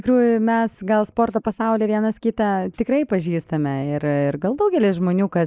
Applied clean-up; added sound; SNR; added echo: neural mask model Resemble Enhance denoiser.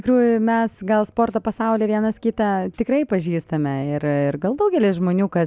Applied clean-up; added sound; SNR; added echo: none; none; none; none.